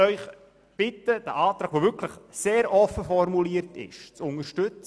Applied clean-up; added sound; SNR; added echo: none; none; none; none.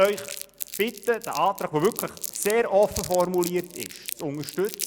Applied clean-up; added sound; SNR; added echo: none; Crumpling, crinkling; 12 dB; none.